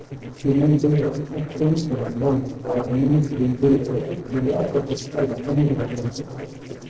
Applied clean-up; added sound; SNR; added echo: neural separator model SepFormer DNS4.